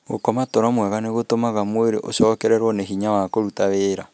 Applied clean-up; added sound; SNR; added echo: none; none; none; none.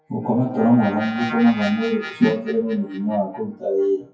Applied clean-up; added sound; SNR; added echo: classical method WPE with log-MMSE.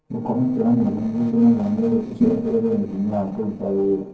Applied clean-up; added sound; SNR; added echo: neural separator model SepFormer DNS4.